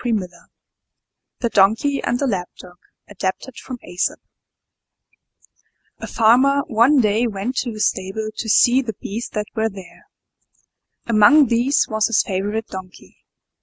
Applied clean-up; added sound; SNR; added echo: none; none; none; none.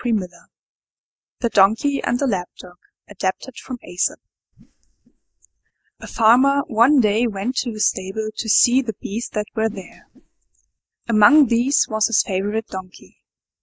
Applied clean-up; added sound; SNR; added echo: neural mask model DeepFilterNet 3.